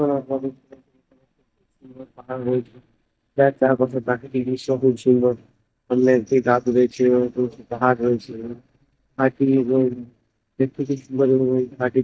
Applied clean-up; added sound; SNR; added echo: neural mask model DeepFilterNet 3.